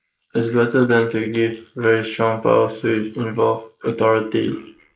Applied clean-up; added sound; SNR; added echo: neural mask model Resemble Enhance denoiser.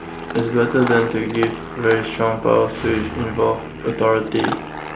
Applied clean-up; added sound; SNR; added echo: none; Chewing, mastication / Dog + Aircraft; 9 dB; none.